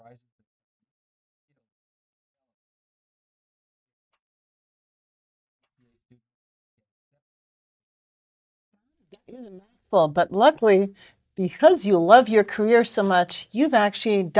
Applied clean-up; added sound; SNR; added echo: neural mask model DeepFilterNet 3.